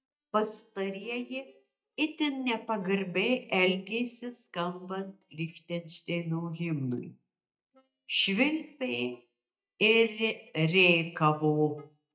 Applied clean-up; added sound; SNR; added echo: neural mask model DeepFilterNet 3.